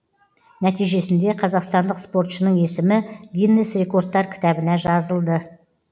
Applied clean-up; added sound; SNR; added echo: none; none; none; none.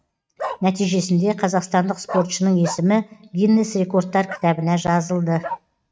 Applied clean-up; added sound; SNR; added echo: neural mask model RNNoise.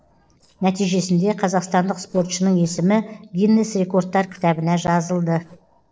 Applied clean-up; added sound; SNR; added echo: neural separator model SepFormer DNS4.